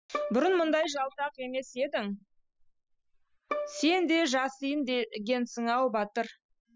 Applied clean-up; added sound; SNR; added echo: classical method spectral subtraction.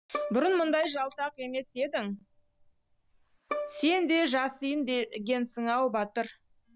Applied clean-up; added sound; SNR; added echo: none; Bowed string instrument; 13 dB; none.